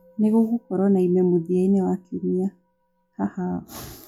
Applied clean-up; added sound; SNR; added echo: classical method log-MMSE.